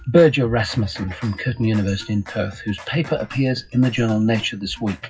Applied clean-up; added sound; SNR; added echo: classical method WPE with log-MMSE.